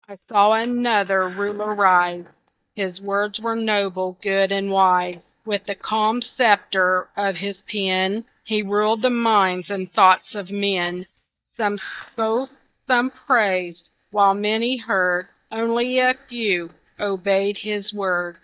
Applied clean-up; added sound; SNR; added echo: neural mask model DeepFilterNet 3.